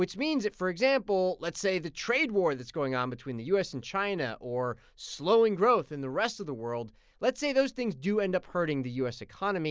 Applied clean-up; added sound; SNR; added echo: none; none; none; none.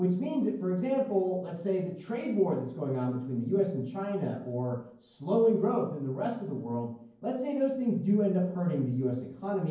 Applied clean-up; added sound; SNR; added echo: none; none; none; reverberation time 0.9 s.